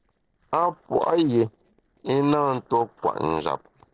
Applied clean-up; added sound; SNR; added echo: neural separator model SepFormer DNS4.